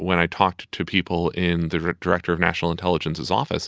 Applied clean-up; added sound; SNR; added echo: none; none; none; none.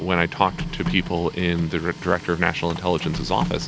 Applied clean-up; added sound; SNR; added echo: none; Printer; 8 dB; none.